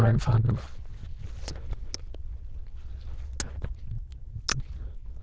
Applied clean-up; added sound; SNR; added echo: neural diffusion model UNIVERSE++.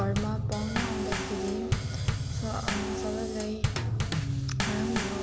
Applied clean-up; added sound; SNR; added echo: none; Bass drum / Snare drum / Drum kit; -5 dB; none.